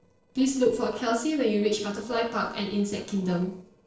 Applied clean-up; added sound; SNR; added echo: neural separator model SepFormer DNS4.